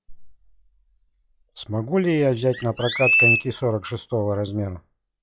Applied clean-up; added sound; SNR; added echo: classical method log-MMSE.